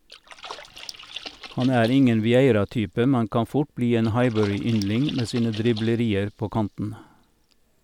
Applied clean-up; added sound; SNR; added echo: none; Splash, splatter; 20 dB; none.